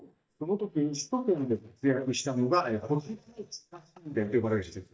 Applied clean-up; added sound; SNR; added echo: neural mask model DeepFilterNet 3.